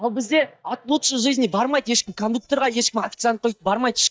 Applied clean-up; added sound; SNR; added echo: neural mask model DeepFilterNet 3.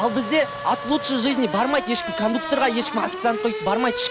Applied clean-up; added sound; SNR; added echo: none; Race car, auto racing / Accelerating, revving, vroom; 8 dB; none.